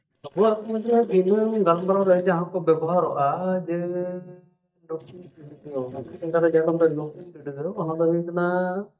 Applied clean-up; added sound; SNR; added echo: neural mask model DeepFilterNet 3.